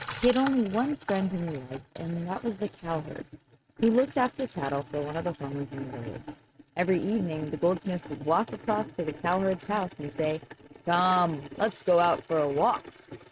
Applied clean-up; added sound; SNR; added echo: neural mask model RNNoise.